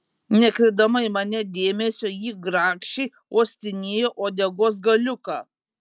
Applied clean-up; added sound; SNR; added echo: none; none; none; none.